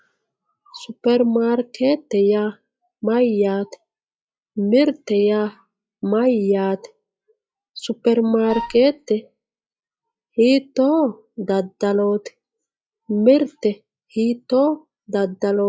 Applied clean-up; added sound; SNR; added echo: classical method log-MMSE.